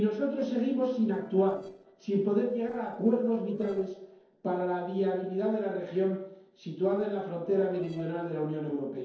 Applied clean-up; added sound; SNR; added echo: neural separator model SepFormer DNS4.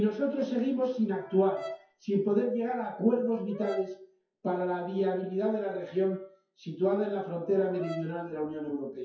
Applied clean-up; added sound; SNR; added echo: classical method WPE with log-MMSE.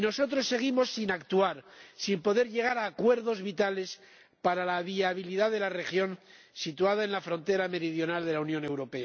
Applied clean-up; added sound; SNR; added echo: none; none; none; none.